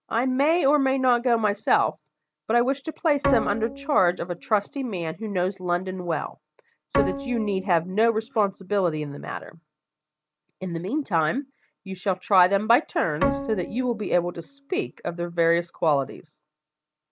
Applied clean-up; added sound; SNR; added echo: none; Bowed string instrument; 8 dB; none.